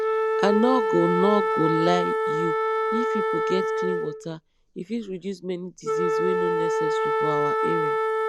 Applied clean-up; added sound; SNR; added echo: none; Wind instrument, woodwind instrument; -3 dB; none.